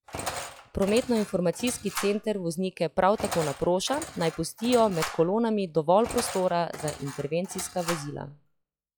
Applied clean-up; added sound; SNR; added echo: classical method log-MMSE.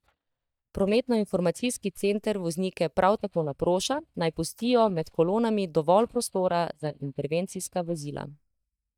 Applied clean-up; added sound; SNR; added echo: neural mask model DeepFilterNet 3.